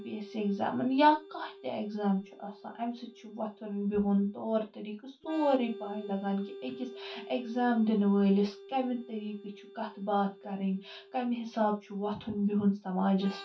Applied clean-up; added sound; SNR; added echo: none; Organ; 18 dB; reverberation time 0.2 s.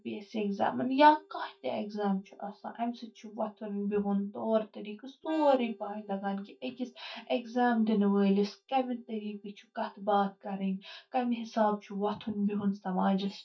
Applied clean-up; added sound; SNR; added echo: neural mask model DeepFilterNet 3.